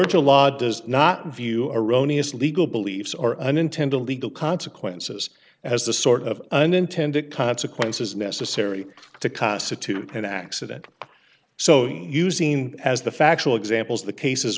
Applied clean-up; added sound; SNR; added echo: none; none; none; none.